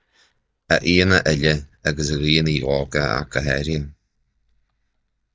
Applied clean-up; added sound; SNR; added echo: neural mask model DeepFilterNet 3.